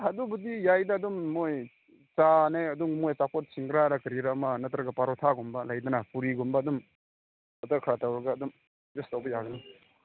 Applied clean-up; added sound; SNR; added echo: none; none; none; none.